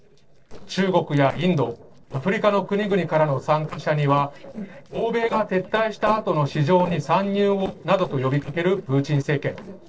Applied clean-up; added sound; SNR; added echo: neural separator model SepFormer DNS4.